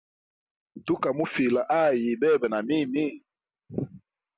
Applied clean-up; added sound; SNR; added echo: none; none; none; none.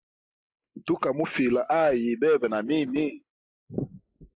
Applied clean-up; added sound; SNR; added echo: neural mask model Resemble Enhance denoiser.